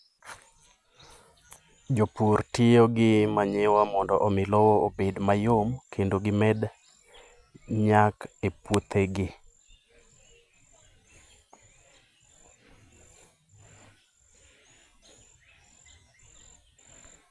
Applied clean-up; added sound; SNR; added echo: none; none; none; none.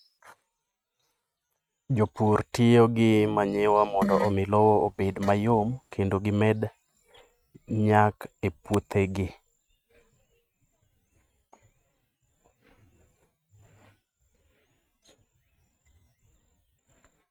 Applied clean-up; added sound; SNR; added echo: neural mask model RNNoise.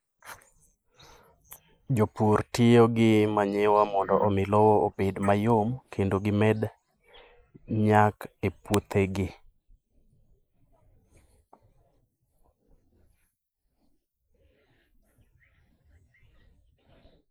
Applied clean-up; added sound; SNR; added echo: neural mask model Resemble Enhance denoiser.